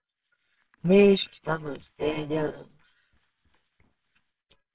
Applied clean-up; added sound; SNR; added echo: neural separator model SepFormer WHAMR!.